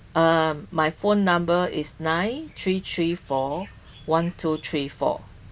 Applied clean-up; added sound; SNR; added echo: none; none; none; none.